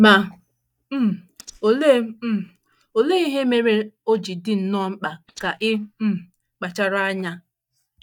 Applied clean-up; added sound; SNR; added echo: neural mask model DeepFilterNet 3.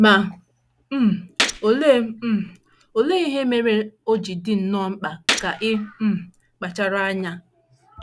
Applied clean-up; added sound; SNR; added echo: none; Gunshot, gunfire; 8 dB; none.